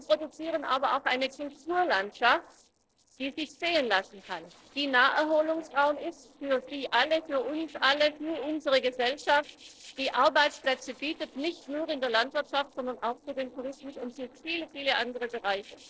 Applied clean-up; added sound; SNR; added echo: neural separator model SepFormer DNS4.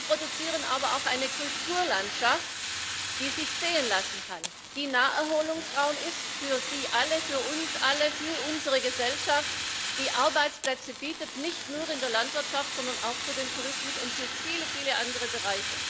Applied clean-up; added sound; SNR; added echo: none; Fire; 3 dB; none.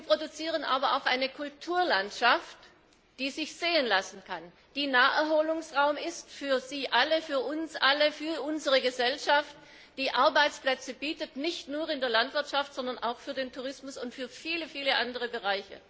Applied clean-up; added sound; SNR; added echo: none; none; none; none.